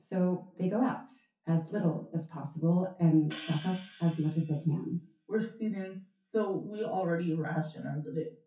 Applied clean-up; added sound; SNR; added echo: classical method WPE with log-MMSE.